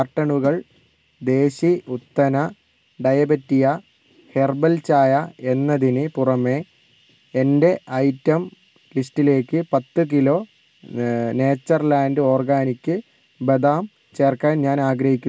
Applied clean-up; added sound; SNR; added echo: none; none; none; none.